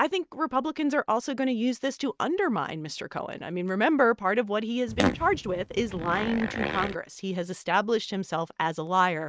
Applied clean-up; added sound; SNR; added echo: neural mask model RNNoise.